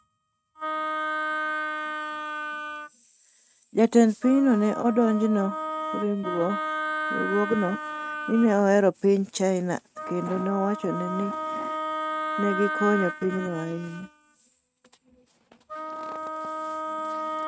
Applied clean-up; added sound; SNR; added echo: neural mask model RNNoise.